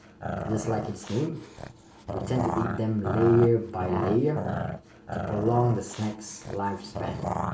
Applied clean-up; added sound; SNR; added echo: none; Growling; 5 dB; reverberation time 0.2 s.